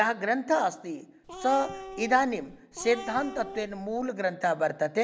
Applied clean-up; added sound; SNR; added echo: none; Cat; 13 dB; none.